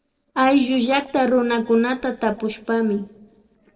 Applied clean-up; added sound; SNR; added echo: neural separator model SepFormer DNS4.